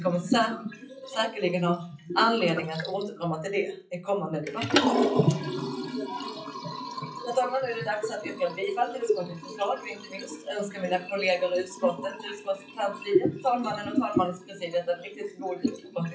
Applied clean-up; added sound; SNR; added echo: classical method WPE with log-MMSE.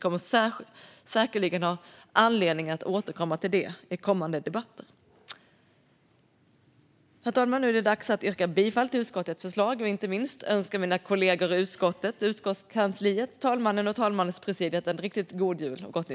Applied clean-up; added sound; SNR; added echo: none; none; none; none.